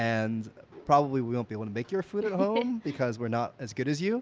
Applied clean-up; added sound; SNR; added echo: none; none; none; none.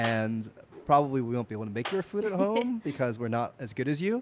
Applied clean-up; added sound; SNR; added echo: none; Clapping; 15 dB; none.